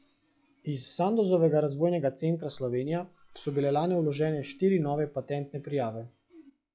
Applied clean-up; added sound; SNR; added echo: classical method log-MMSE.